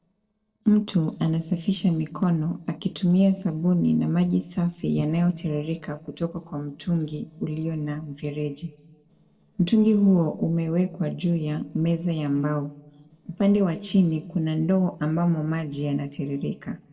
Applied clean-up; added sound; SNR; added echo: neural separator model SepFormer DNS4.